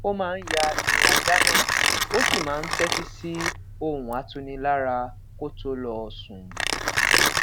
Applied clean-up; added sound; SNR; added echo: none; Mechanisms; -4 dB; none.